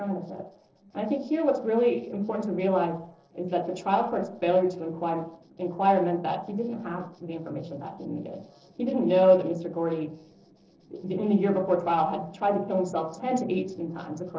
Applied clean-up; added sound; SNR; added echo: neural separator model SepFormer DNS4.